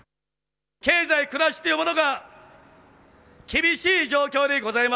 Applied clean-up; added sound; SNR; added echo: none; none; none; none.